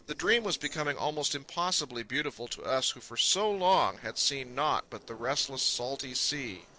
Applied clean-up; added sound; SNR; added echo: neural separator model SepFormer DNS4.